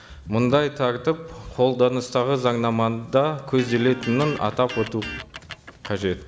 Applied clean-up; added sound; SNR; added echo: none; Electric guitar; 14 dB; none.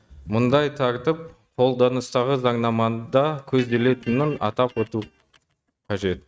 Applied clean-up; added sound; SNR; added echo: neural mask model RNNoise.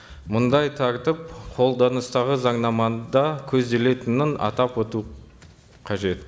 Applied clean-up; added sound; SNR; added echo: none; none; none; none.